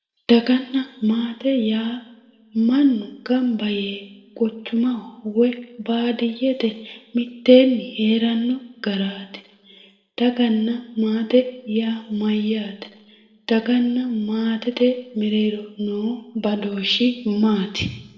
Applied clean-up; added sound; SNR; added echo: none; none; none; reverberation time 1.0 s.